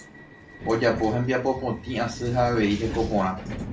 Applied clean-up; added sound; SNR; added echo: none; Subway, metro, underground; 10 dB; none.